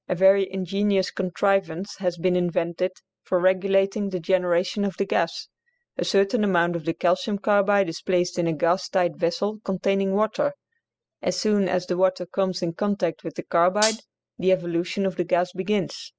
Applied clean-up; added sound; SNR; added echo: classical method spectral subtraction.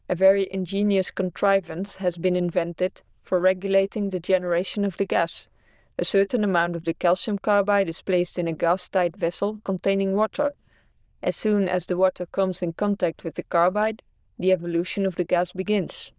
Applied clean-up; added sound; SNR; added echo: neural diffusion model UNIVERSE++.